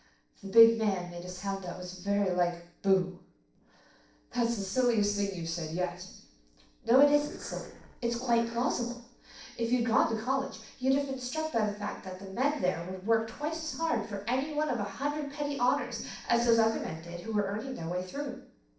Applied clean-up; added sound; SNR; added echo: neural separator model SepFormer DNS4.